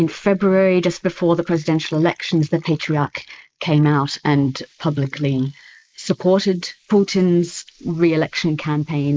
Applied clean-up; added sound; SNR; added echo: neural mask model Resemble Enhance denoiser.